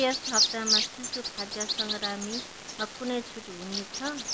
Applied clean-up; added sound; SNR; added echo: none; Bird vocalization, bird call, bird song; -3 dB; none.